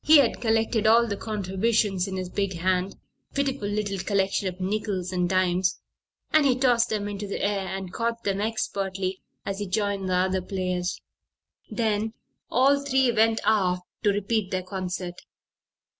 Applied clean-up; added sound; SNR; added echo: none; none; none; none.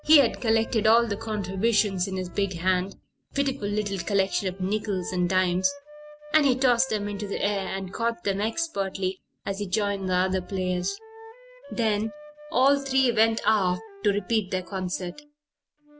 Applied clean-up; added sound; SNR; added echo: none; Wind instrument, woodwind instrument; 19 dB; none.